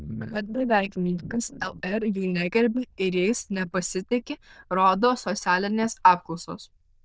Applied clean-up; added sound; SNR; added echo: neural diffusion model UNIVERSE++.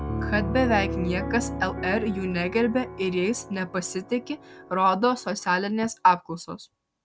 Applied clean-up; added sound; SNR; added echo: none; Piano; 8 dB; none.